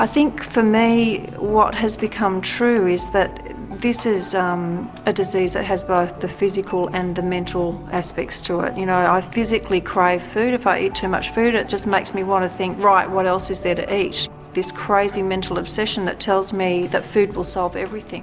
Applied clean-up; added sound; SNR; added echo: none; none; none; none.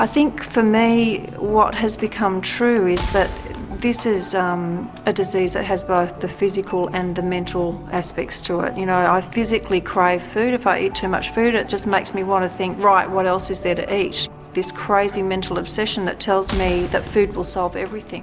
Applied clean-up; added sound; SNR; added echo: none; Boom; 10 dB; none.